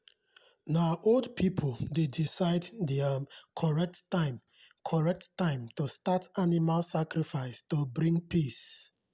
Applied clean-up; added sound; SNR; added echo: none; none; none; none.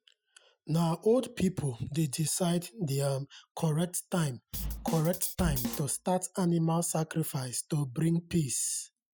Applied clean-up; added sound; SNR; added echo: classical method Wiener filter.